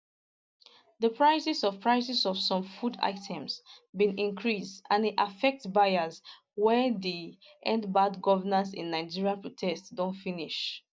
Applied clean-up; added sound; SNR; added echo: none; none; none; none.